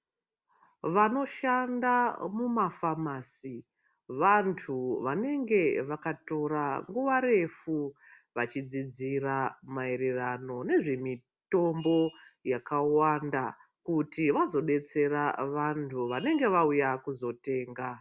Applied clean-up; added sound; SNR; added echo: none; none; none; none.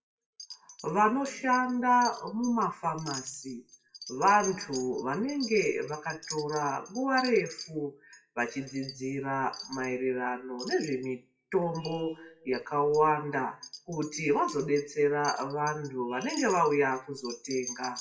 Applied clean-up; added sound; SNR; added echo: classical method WPE with log-MMSE.